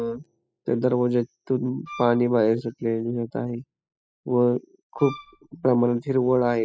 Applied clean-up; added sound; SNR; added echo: classical method spectral subtraction.